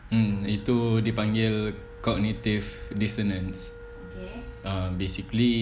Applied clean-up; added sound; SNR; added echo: none; Wind instrument, woodwind instrument; 20 dB; none.